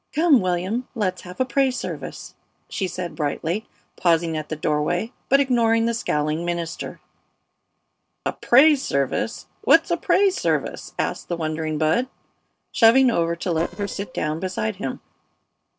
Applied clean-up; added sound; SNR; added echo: neural separator model SepFormer DNS4.